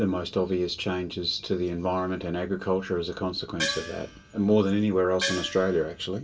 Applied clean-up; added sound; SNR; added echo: none; Gong; 7 dB; reverberation time 0.2 s.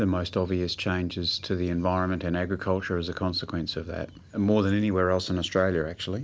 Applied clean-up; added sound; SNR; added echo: none; none; none; none.